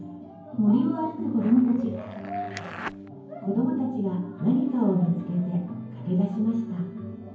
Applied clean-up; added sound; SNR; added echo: none; Zipper (clothing); 15 dB; reverberation time 0.9 s.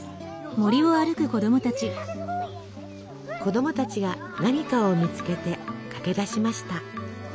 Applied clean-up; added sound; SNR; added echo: none; none; none; none.